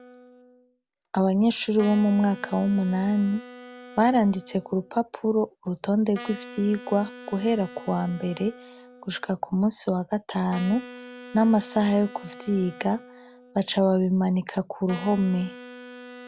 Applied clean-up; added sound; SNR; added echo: none; Wind instrument, woodwind instrument; 19 dB; none.